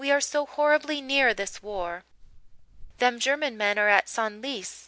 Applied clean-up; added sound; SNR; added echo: none; Wind; 18 dB; none.